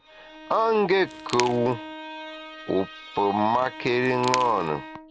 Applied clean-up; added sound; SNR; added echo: none; Crackle + Bowed string instrument; 13 dB; none.